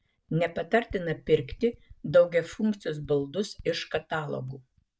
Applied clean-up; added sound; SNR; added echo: neural mask model DeepFilterNet 3.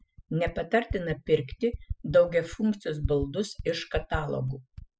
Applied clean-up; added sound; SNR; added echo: classical method spectral subtraction.